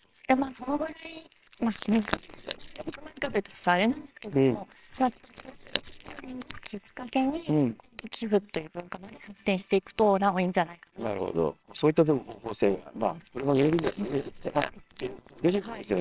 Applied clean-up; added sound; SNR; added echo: neural separator model SepFormer WHAMR!.